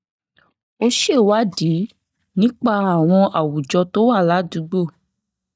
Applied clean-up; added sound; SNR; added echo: neural mask model DeepFilterNet 3.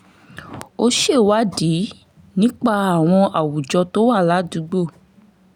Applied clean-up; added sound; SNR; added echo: none; none; none; none.